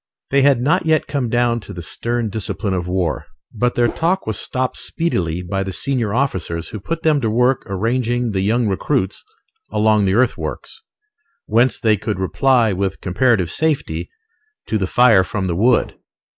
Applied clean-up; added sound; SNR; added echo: neural mask model Resemble Enhance denoiser.